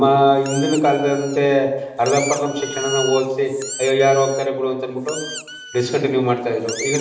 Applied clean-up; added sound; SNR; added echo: none; Squeak; 13 dB; reverberation time 1.2 s.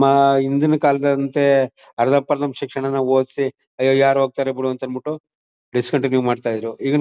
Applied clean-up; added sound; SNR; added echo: none; none; none; none.